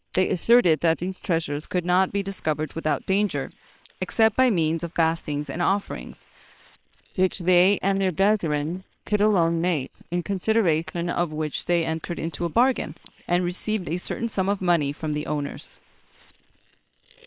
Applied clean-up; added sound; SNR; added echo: neural separator model SepFormer WHAM!.